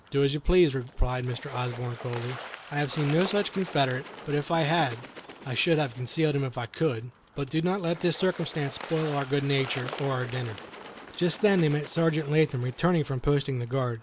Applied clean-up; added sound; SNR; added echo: none; Water / Bird; 16 dB; none.